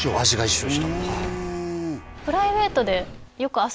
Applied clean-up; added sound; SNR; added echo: none; Sliding door; 12 dB; none.